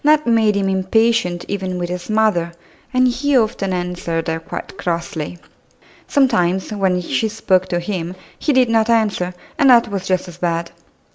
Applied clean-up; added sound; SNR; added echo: none; none; none; none.